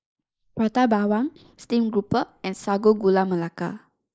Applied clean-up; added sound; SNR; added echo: neural mask model Resemble Enhance denoiser.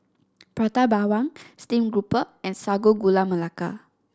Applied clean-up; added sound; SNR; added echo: none; none; none; none.